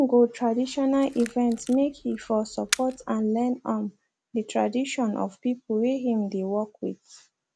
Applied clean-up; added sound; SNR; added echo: none; Camera; 11 dB; none.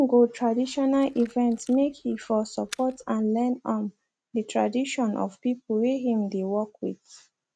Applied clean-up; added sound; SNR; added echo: neural mask model RNNoise.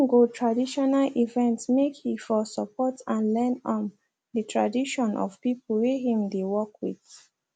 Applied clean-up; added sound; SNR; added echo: none; none; none; none.